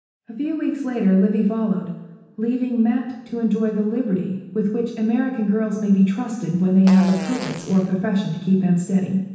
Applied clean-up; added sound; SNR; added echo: none; Fart; 14 dB; reverberation time 0.9 s.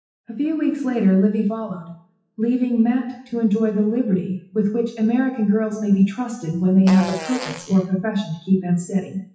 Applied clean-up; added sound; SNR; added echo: classical method WPE with log-MMSE.